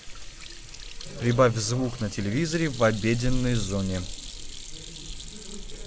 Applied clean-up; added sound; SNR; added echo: none; Sink (filling or washing) / Hands; 16 dB; none.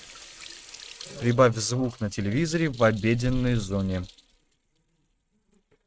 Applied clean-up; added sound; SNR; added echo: neural mask model RNNoise.